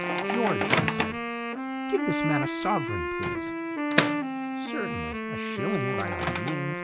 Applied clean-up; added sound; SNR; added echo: none; Wind instrument, woodwind instrument + Microwave oven; -4 dB; none.